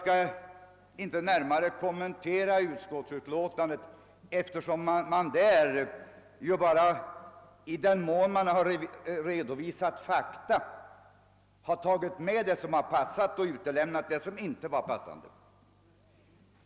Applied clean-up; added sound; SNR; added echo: none; none; none; none.